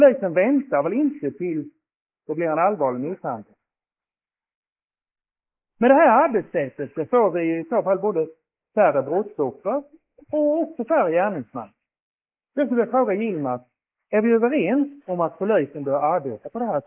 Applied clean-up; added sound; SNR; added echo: neural mask model Resemble Enhance denoiser.